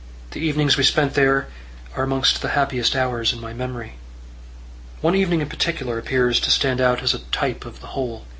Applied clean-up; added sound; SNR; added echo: none; none; none; none.